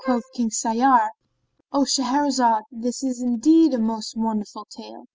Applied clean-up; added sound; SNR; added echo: none; Wind instrument, woodwind instrument; 12 dB; none.